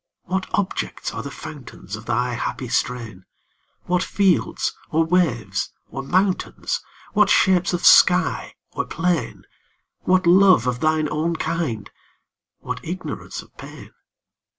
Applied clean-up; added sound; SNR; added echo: none; none; none; none.